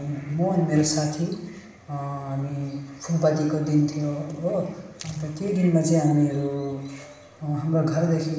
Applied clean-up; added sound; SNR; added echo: none; none; none; reverberation time 0.9 s.